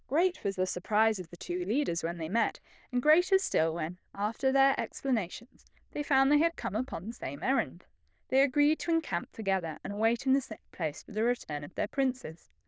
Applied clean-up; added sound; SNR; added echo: neural diffusion model UNIVERSE++.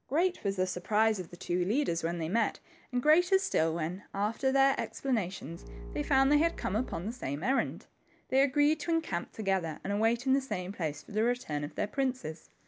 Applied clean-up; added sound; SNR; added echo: none; Bowed string instrument; 12 dB; none.